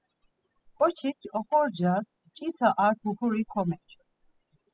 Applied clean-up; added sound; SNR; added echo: classical method spectral subtraction.